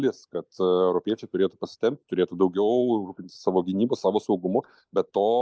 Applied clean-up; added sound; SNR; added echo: neural mask model Resemble Enhance denoiser.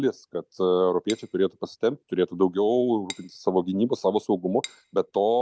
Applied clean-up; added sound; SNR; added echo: none; Cutlery, silverware / Dishes, pots, and pans; 18 dB; none.